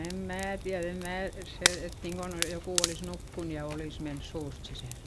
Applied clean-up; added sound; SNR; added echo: none; Crackle; -1 dB; none.